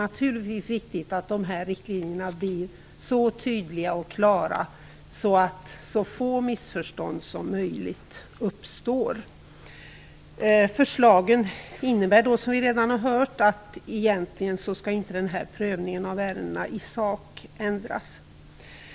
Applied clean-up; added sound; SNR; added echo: none; none; none; none.